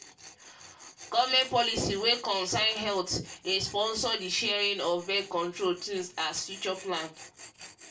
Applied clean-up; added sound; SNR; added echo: none; Tools; 19 dB; reverberation time 0.2 s.